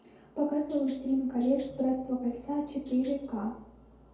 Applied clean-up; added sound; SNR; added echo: none; Rattle (instrument); 20 dB; reverberation time 2.2 s.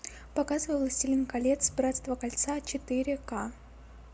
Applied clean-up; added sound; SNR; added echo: none; none; none; none.